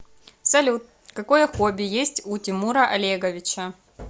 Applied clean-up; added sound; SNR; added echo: none; none; none; none.